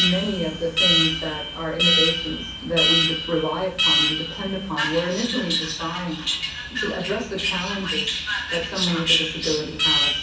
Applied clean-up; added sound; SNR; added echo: none; Alarm; -3 dB; reverberation time 0.6 s.